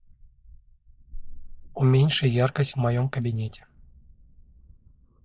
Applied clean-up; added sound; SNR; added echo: neural mask model Resemble Enhance denoiser.